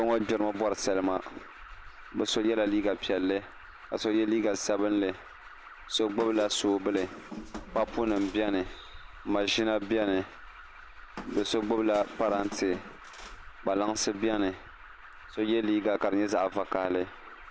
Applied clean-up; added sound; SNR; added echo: none; Squeak + Alarm; 16 dB; none.